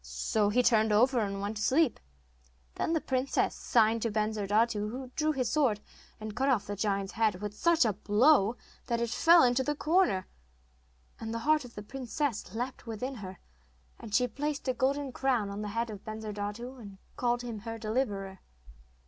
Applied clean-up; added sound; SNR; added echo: none; none; none; none.